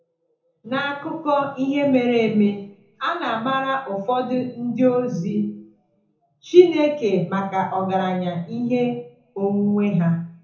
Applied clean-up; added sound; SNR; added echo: none; none; none; reverberation time 0.6 s.